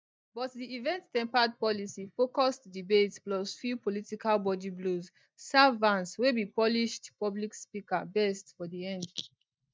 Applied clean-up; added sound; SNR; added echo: neural mask model DeepFilterNet 3.